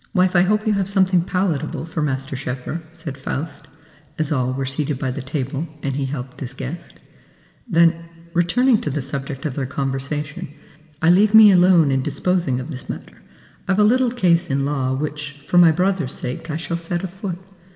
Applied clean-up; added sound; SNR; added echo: none; none; none; reverberation time 1.7 s.